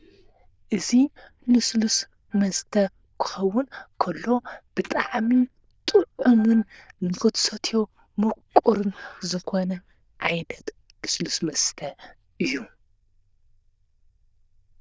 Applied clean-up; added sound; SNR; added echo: neural diffusion model UNIVERSE++.